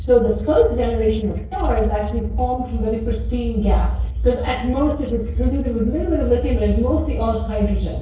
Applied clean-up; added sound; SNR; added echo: neural separator model SepFormer DNS4.